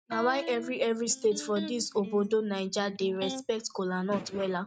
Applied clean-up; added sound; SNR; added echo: neural mask model RNNoise.